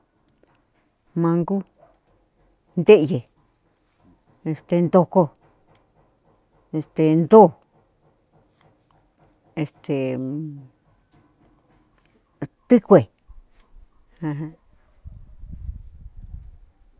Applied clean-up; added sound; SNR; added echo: none; none; none; none.